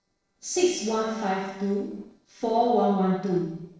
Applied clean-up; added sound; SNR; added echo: neural separator model SepFormer DNS4.